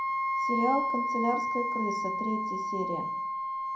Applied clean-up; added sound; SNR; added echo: none; Wind instrument, woodwind instrument; -3 dB; reverberation time 0.6 s.